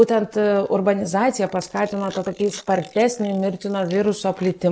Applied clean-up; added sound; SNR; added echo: neural mask model Resemble Enhance denoiser.